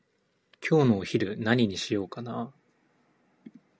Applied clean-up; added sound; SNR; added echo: none; none; none; none.